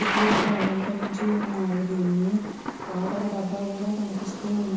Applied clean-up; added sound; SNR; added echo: none; Thunder / Rain; 4 dB; reverberation time 0.9 s.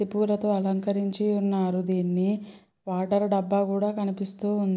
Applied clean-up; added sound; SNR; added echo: none; none; none; none.